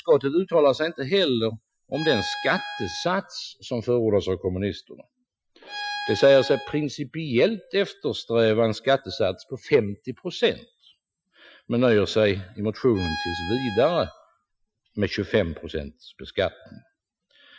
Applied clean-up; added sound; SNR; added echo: classical method Wiener filter.